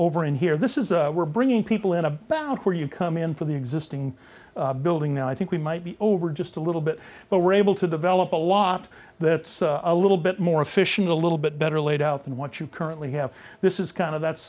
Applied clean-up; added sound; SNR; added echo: none; none; none; none.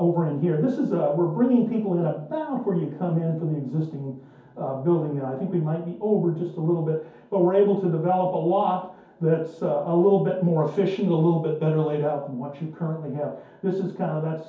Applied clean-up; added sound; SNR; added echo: none; none; none; reverberation time 0.6 s.